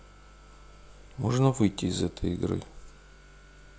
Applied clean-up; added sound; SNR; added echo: none; none; none; none.